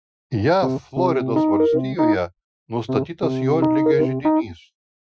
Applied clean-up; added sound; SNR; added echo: classical method Wiener filter.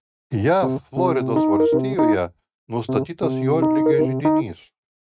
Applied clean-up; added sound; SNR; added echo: neural mask model RNNoise.